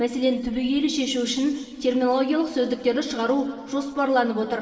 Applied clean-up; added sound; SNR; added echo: none; none; none; reverberation time 2.2 s.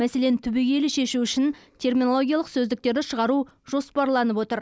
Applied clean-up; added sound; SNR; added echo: none; none; none; none.